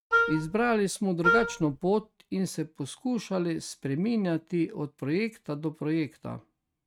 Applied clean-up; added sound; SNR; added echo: neural mask model RNNoise.